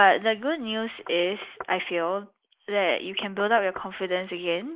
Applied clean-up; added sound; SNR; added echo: neural mask model Resemble Enhance denoiser.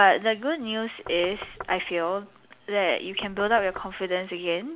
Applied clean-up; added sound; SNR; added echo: none; Knock; 17 dB; none.